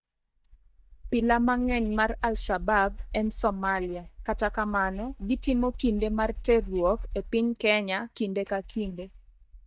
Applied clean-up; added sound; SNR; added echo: neural mask model DeepFilterNet 3.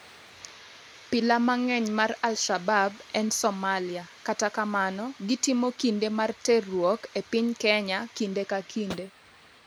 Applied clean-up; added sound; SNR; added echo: none; none; none; none.